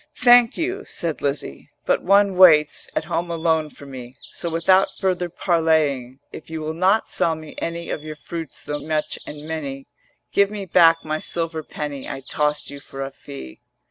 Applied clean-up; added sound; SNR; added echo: none; Bird vocalization, bird call, bird song; 18 dB; none.